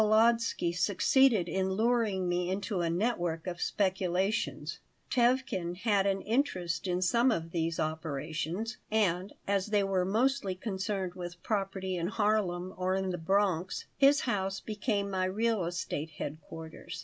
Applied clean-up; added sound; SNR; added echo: none; none; none; none.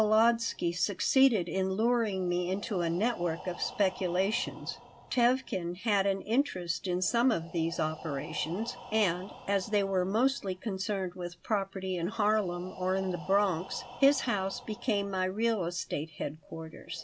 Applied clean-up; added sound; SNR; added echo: none; Breathing; 19 dB; none.